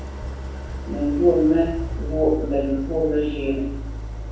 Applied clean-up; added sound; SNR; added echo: none; Idling; 7 dB; reverberation time 0.7 s.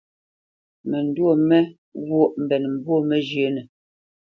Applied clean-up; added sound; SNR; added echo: none; none; none; none.